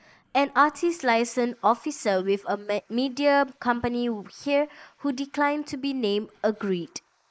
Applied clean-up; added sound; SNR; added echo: neural mask model Resemble Enhance denoiser.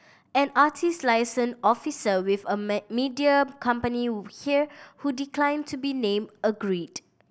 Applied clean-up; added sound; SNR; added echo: none; none; none; none.